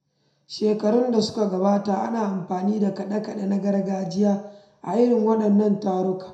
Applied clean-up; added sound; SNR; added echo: none; none; none; reverberation time 0.6 s.